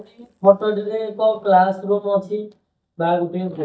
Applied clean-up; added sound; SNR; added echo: neural mask model DeepFilterNet 3.